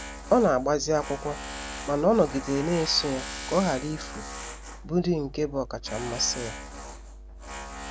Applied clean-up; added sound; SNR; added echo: none; Tools; 10 dB; none.